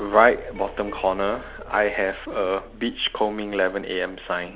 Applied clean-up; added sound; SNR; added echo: none; Keyboard (musical) + Electric guitar; 20 dB; none.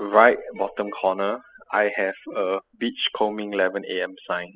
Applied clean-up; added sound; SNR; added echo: classical method spectral subtraction.